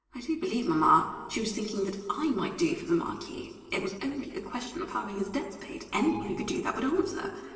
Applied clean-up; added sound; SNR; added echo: neural separator model SepFormer DNS4.